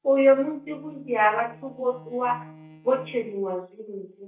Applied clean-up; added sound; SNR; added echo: neural mask model DeepFilterNet 3.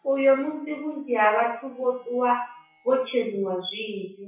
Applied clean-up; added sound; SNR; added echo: classical method WPE with log-MMSE.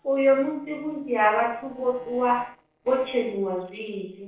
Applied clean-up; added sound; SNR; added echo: neural separator model SepFormer DNS4.